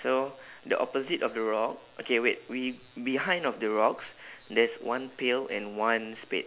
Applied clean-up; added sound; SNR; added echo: none; none; none; none.